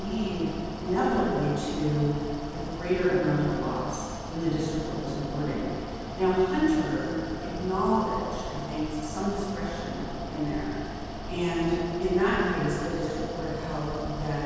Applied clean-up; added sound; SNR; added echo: none; Mechanical fan; 7 dB; reverberation time 2.1 s.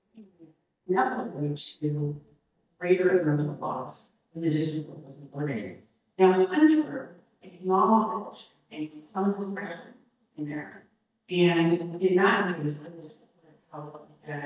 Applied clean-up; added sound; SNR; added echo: neural mask model DeepFilterNet 3.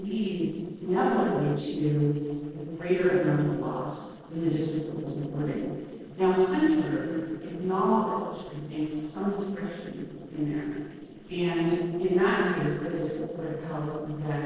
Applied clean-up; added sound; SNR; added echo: neural separator model SepFormer DNS4.